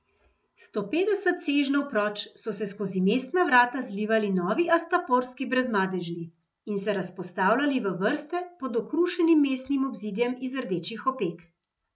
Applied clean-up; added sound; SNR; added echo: none; none; none; none.